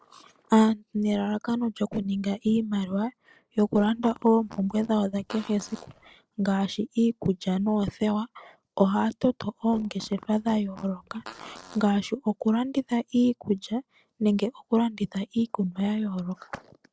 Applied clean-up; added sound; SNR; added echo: neural separator model SepFormer DNS4.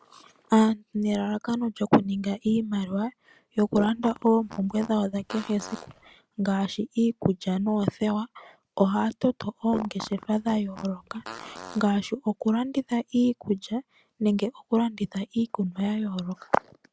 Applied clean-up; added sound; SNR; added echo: none; Fart; 14 dB; none.